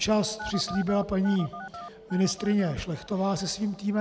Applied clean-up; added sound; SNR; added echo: none; Telephone; 14 dB; none.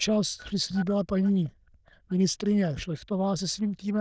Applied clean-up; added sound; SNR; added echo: neural diffusion model UNIVERSE++.